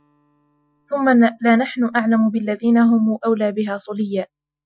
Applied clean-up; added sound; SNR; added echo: classical method Wiener filter.